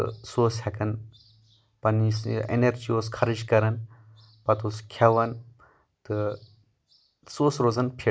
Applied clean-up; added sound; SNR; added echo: none; none; none; none.